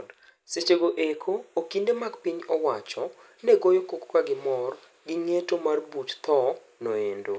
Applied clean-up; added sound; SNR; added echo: none; none; none; none.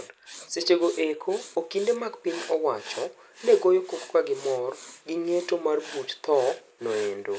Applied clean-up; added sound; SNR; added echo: none; Writing; 18 dB; none.